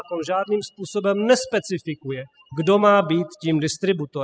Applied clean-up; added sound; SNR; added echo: classical method spectral subtraction.